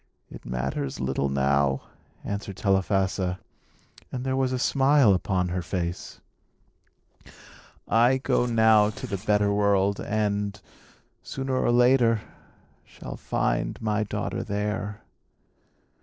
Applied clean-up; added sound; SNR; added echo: neural separator model SepFormer DNS4.